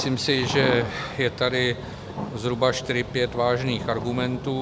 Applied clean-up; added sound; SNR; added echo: none; Mechanical fan + Thunder; 9 dB; none.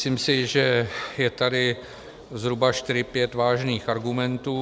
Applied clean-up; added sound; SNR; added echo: none; none; none; none.